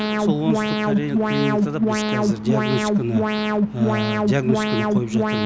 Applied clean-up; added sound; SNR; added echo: none; Alarm; -5 dB; none.